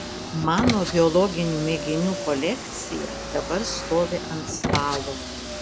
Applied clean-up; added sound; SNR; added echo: none; Car; 5 dB; none.